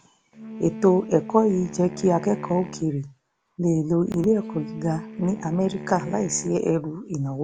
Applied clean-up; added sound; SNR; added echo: none; Wind instrument, woodwind instrument; 14 dB; none.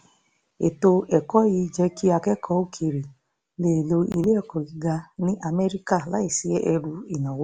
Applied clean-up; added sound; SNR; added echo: none; none; none; none.